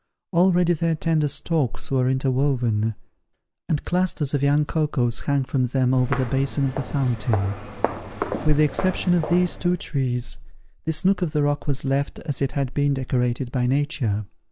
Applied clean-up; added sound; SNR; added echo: none; Walk, footsteps; 8 dB; none.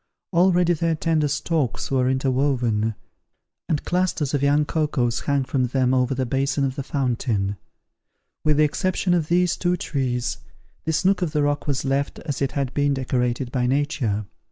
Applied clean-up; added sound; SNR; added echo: none; none; none; none.